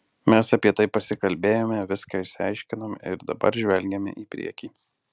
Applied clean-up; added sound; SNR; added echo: none; none; none; none.